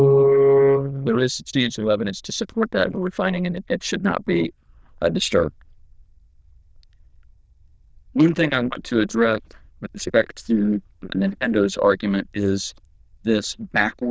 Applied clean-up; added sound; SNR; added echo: neural diffusion model UNIVERSE++.